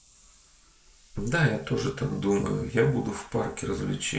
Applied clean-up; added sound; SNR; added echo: neural mask model Resemble Enhance denoiser.